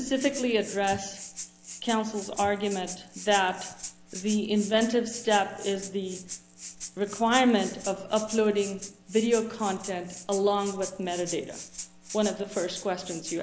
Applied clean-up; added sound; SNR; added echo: none; Rattle (instrument); 13 dB; none.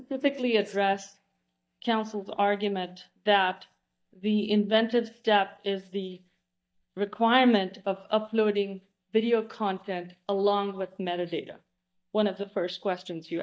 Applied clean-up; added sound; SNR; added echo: neural mask model DeepFilterNet 3.